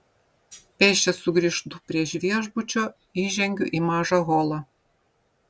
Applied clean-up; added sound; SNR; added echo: none; none; none; none.